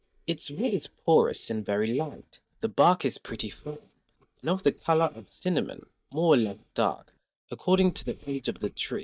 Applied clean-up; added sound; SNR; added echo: neural mask model DeepFilterNet 3.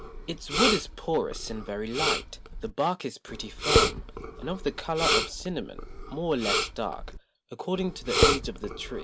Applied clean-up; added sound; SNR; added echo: none; Respiratory sounds; -2 dB; none.